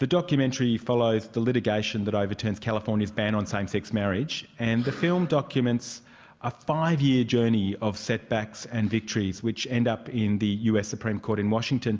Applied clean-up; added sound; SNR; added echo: none; none; none; none.